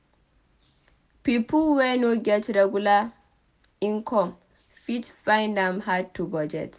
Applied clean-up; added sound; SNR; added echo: none; none; none; none.